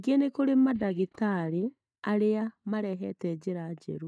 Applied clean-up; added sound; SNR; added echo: neural mask model DeepFilterNet 3.